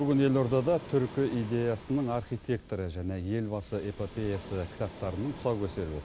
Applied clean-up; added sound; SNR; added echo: none; Waves, surf; 15 dB; none.